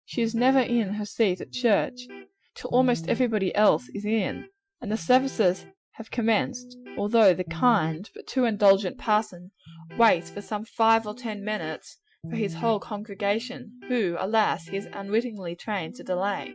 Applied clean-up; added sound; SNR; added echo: classical method Wiener filter.